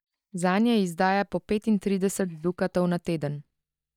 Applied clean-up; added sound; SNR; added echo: neural mask model DeepFilterNet 3.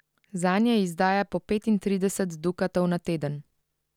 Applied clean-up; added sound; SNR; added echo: none; none; none; none.